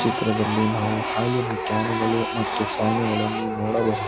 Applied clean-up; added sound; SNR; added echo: none; Printer; 3 dB; none.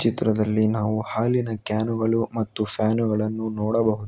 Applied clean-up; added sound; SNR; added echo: none; none; none; none.